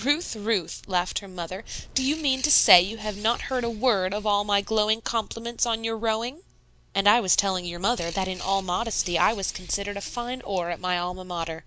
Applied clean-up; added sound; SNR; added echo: none; Bird; 16 dB; none.